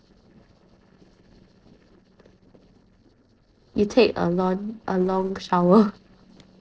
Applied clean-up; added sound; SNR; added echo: neural separator model SepFormer DNS4.